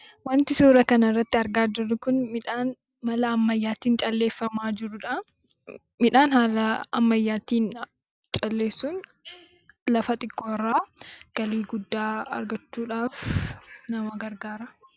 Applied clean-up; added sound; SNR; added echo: none; none; none; none.